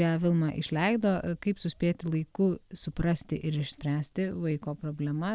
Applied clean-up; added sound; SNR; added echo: none; none; none; none.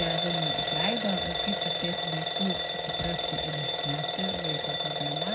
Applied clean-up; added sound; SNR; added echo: none; Alarm / Bell; -5 dB; reverberation time 0.3 s.